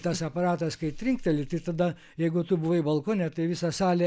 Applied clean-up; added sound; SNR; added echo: none; none; none; none.